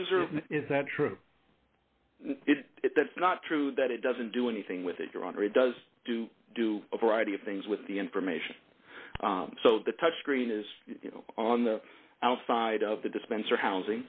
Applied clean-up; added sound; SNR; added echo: none; none; none; none.